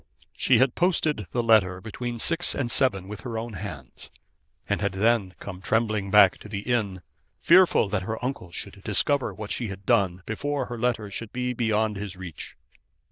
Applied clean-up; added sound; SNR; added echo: neural diffusion model UNIVERSE++.